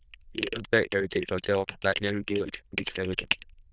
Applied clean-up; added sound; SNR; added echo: neural diffusion model UNIVERSE++.